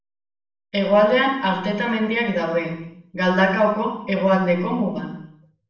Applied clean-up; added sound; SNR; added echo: none; none; none; reverberation time 0.7 s.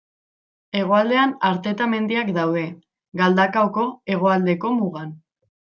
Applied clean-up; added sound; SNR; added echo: none; none; none; none.